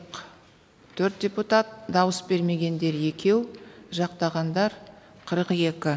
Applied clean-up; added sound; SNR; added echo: none; none; none; none.